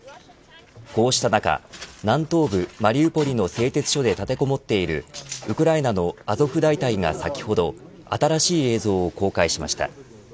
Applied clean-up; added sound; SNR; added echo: none; none; none; none.